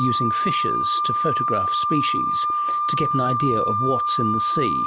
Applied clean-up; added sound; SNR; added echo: none; Wind instrument, woodwind instrument; -5 dB; none.